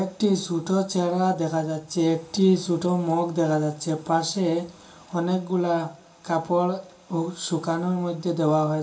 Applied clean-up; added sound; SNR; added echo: none; none; none; reverberation time 0.4 s.